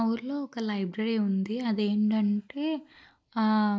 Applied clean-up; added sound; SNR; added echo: neural mask model Resemble Enhance denoiser.